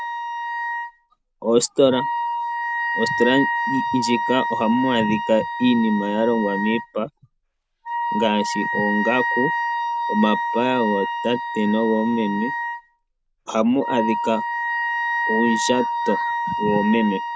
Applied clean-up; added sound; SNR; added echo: none; Wind instrument, woodwind instrument; 2 dB; none.